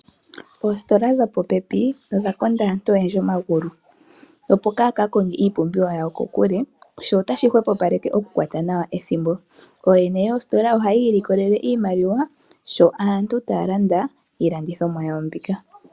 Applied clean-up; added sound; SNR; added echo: none; none; none; none.